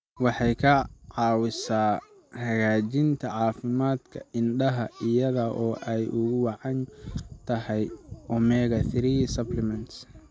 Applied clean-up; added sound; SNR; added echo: none; none; none; none.